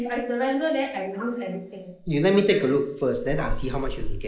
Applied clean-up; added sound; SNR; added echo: neural mask model Resemble Enhance denoiser.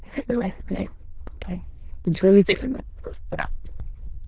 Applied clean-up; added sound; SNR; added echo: neural diffusion model UNIVERSE++.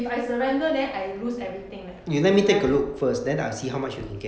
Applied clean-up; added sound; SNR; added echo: none; none; none; none.